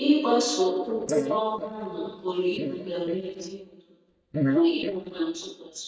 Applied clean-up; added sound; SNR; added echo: neural mask model DeepFilterNet 3.